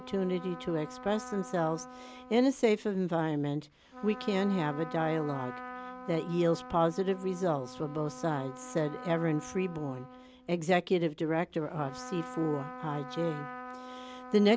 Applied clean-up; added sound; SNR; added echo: none; Trumpet; 14 dB; none.